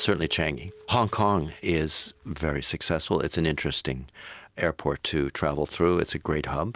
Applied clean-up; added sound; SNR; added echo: none; none; none; none.